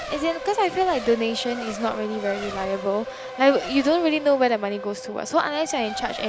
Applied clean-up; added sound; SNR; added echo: none; Race car, auto racing; 11 dB; none.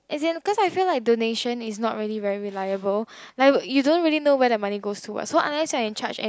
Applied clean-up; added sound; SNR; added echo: none; none; none; none.